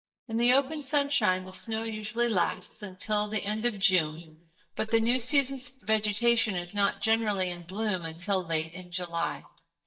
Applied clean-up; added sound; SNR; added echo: neural mask model DeepFilterNet 3.